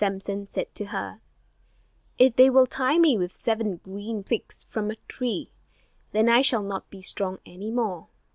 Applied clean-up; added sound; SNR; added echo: none; none; none; none.